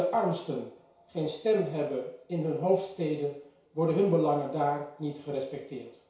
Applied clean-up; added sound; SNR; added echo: none; none; none; reverberation time 0.6 s.